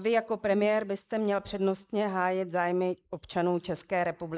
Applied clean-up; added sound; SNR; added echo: neural mask model Resemble Enhance denoiser.